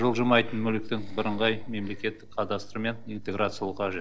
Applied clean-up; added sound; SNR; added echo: neural separator model SepFormer DNS4.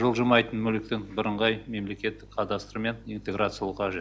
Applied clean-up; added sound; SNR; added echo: none; none; none; none.